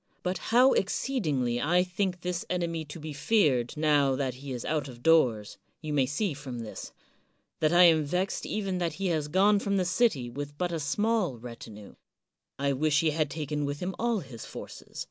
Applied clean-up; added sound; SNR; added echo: none; none; none; none.